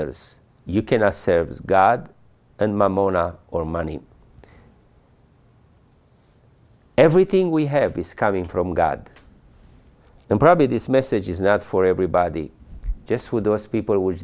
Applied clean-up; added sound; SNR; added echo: none; none; none; none.